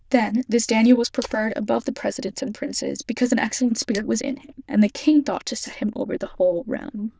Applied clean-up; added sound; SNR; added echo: neural diffusion model UNIVERSE++.